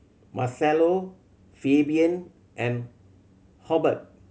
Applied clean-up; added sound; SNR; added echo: none; none; none; none.